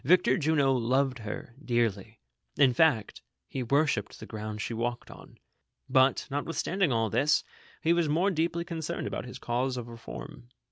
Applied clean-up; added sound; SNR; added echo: none; none; none; none.